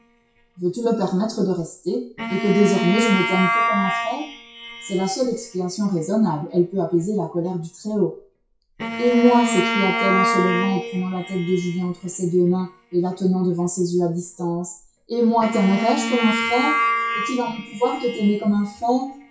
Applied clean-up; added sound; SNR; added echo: classical method WPE with log-MMSE.